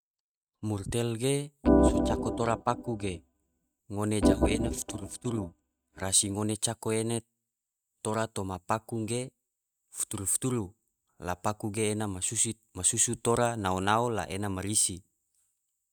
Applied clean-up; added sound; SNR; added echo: neural mask model RNNoise.